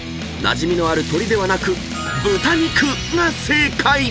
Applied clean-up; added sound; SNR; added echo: none; none; none; none.